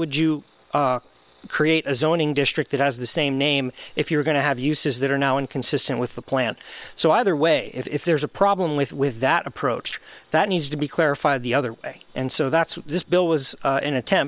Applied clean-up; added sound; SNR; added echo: neural separator model SepFormer WHAM!.